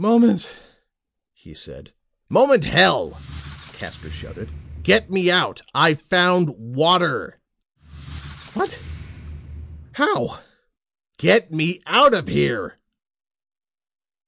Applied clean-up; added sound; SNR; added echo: none; Squeak; 11 dB; none.